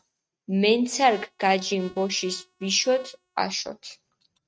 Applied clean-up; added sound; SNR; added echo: neural mask model RNNoise.